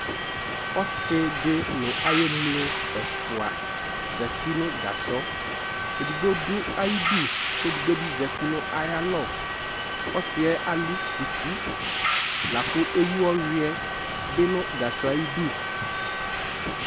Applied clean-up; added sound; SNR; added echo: none; Subway, metro, underground; 1 dB; none.